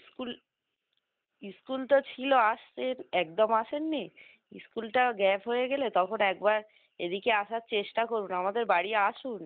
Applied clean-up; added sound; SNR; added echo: neural mask model Resemble Enhance denoiser.